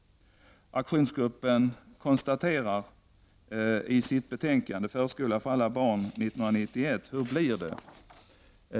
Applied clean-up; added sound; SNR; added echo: none; none; none; none.